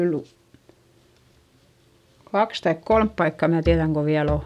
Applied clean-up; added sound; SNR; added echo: none; none; none; none.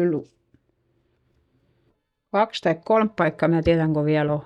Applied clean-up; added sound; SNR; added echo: neural mask model DeepFilterNet 3.